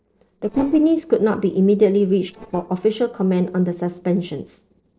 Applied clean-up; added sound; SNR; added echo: neural separator model SepFormer DNS4.